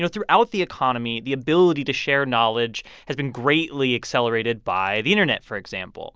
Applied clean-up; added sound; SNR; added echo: none; none; none; none.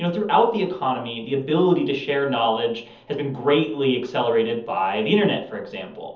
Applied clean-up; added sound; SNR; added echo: none; none; none; reverberation time 0.7 s.